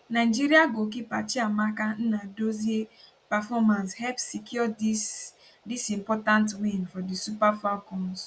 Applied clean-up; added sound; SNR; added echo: none; none; none; none.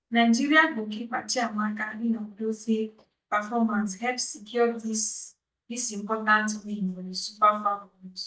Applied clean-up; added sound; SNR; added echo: neural mask model DeepFilterNet 3.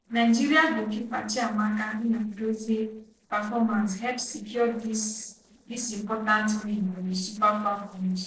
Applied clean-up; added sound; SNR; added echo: neural separator model SepFormer DNS4.